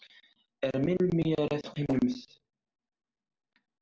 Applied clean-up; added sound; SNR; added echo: neural separator model SepFormer DNS4.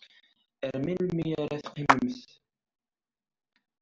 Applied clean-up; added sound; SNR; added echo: none; Clapping; -3 dB; none.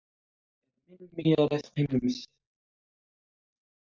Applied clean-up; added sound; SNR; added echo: neural mask model DeepFilterNet 3.